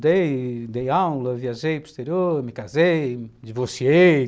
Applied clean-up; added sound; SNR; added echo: none; none; none; none.